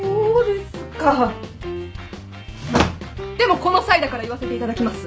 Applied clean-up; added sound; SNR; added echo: none; none; none; none.